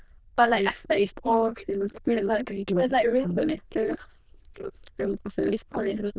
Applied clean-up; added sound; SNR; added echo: neural diffusion model UNIVERSE++.